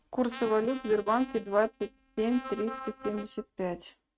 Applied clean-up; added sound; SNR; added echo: neural mask model RNNoise.